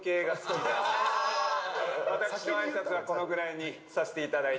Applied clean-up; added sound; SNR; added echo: none; none; none; reverberation time 0.9 s.